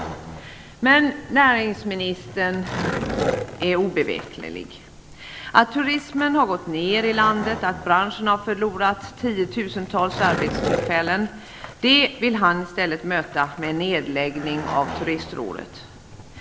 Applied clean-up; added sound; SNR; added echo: none; Skateboard; 10 dB; none.